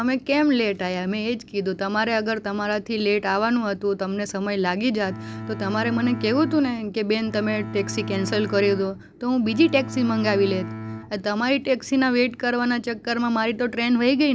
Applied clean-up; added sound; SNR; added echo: none; Bowed string instrument; 10 dB; none.